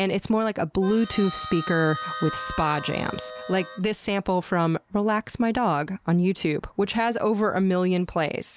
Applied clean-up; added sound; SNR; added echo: none; Harmonica; 11 dB; none.